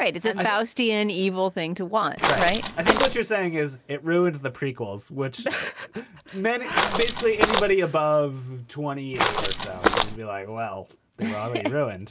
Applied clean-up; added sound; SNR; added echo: none; Walk, footsteps; -2 dB; none.